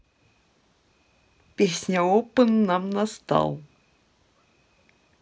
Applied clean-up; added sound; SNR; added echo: none; none; none; none.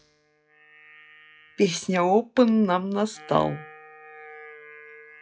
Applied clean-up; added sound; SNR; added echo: classical method log-MMSE.